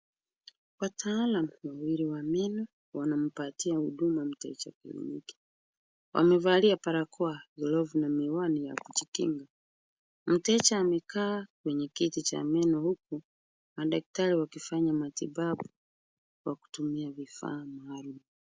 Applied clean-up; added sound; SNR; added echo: none; none; none; none.